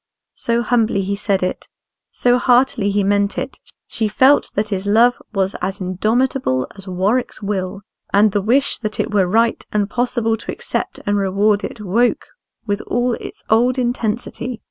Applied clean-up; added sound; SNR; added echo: none; none; none; none.